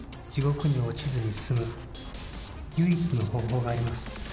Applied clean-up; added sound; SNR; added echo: none; none; none; none.